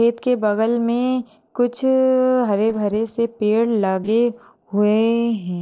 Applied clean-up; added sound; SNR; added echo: neural separator model SepFormer DNS4.